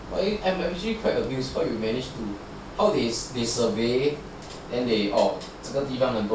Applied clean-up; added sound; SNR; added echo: none; none; none; none.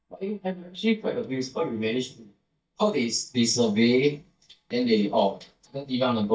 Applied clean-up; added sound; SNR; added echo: neural mask model DeepFilterNet 3.